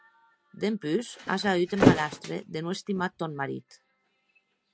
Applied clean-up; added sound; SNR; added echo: none; Thump, thud; -3 dB; none.